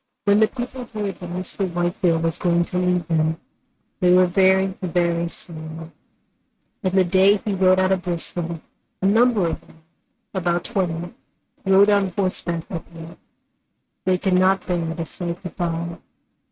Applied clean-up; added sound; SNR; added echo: neural mask model RNNoise.